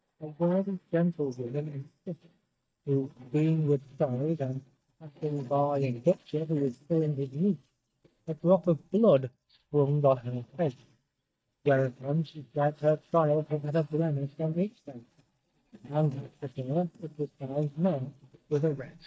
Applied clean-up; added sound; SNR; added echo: neural mask model DeepFilterNet 3.